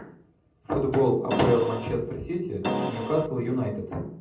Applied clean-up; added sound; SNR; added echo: none; Keyboard (musical); 2 dB; reverberation time 0.6 s.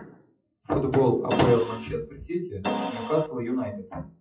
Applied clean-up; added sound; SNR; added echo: classical method WPE with log-MMSE.